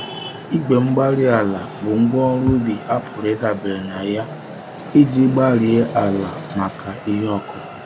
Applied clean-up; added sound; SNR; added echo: none; Traffic noise, roadway noise; 13 dB; none.